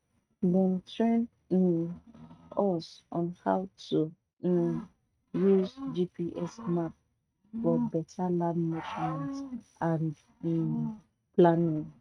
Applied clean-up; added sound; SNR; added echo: neural mask model RNNoise.